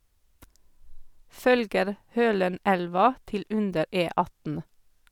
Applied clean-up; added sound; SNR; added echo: none; none; none; none.